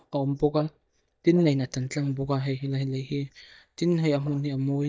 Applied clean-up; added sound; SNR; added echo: neural mask model DeepFilterNet 3.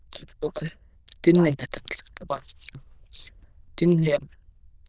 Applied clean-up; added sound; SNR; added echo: neural diffusion model UNIVERSE++.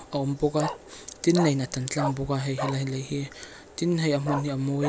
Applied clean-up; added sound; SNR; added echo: none; Bark; 10 dB; none.